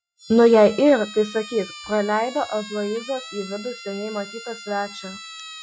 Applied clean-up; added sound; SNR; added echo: classical method Wiener filter.